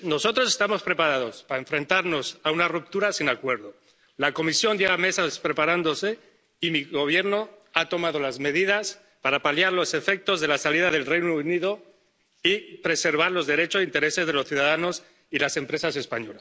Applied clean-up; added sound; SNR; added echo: none; none; none; none.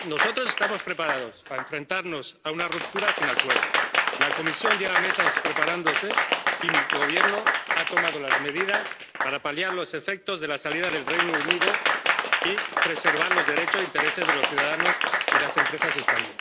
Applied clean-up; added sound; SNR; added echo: none; Applause / Crowd; -5 dB; none.